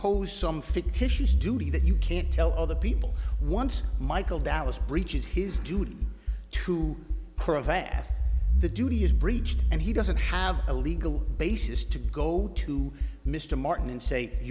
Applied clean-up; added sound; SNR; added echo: none; Accelerating, revving, vroom; -4 dB; none.